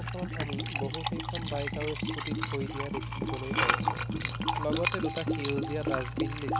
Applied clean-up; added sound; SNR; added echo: none; Liquid; -5 dB; none.